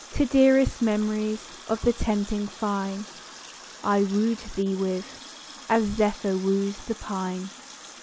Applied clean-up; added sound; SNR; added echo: none; Water tap, faucet; 18 dB; none.